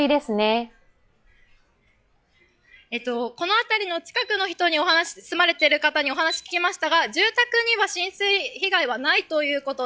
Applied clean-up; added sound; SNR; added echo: classical method log-MMSE.